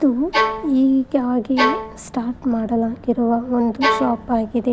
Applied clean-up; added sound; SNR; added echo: none; Bowed string instrument; 3 dB; none.